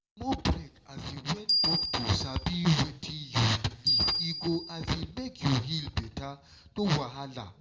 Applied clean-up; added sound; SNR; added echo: none; Bell; 0 dB; reverberation time 0.4 s.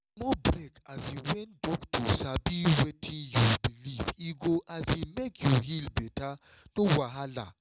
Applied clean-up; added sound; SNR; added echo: none; none; none; none.